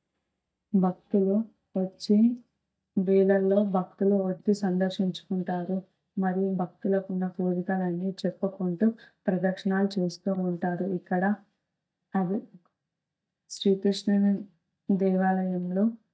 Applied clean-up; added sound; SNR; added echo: neural mask model DeepFilterNet 3.